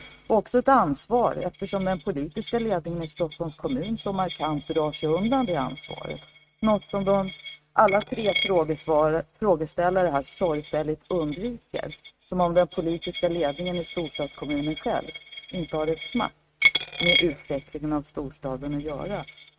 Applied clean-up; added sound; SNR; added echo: neural mask model RNNoise.